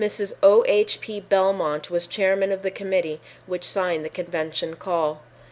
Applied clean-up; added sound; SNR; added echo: none; none; none; none.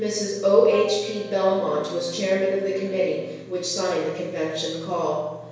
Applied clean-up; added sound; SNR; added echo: none; Wind instrument, woodwind instrument; 20 dB; reverberation time 1.0 s.